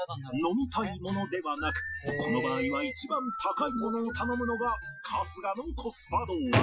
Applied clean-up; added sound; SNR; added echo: classical method Wiener filter.